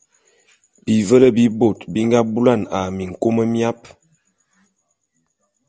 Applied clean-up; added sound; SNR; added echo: none; none; none; none.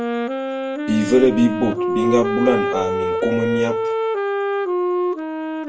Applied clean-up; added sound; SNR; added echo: none; Wind instrument, woodwind instrument; 0 dB; reverberation time 0.3 s.